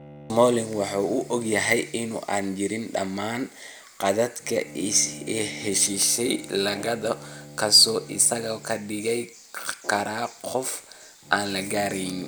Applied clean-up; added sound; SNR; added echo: none; Bowed string instrument + Fart; 18 dB; none.